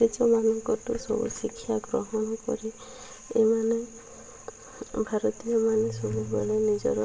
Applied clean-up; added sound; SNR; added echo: none; none; none; reverberation time 2.4 s.